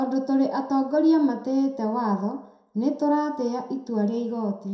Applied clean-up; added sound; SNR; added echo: none; none; none; reverberation time 0.6 s.